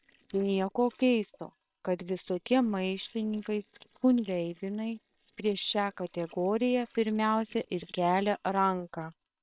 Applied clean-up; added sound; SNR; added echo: neural separator model SepFormer WHAM!.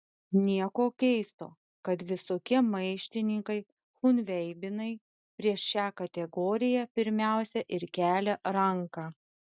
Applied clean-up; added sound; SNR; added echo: none; none; none; none.